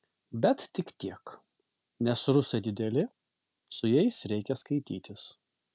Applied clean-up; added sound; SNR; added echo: none; none; none; none.